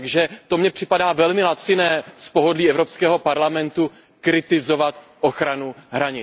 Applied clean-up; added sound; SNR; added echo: none; none; none; none.